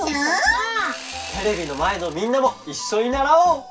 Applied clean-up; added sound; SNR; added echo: none; Sawing; 16 dB; reverberation time 0.2 s.